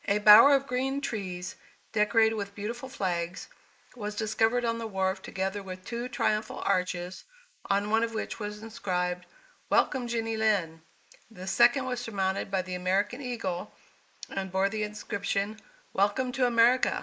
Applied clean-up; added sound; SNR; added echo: neural mask model Resemble Enhance denoiser.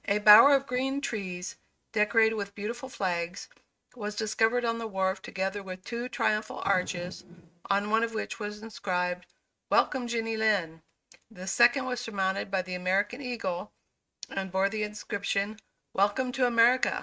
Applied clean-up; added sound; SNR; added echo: neural mask model RNNoise.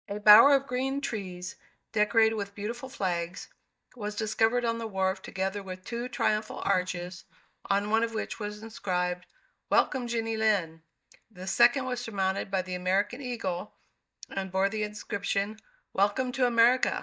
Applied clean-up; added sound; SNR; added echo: neural mask model DeepFilterNet 3.